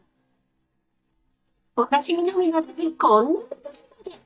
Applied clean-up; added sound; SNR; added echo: neural mask model DeepFilterNet 3.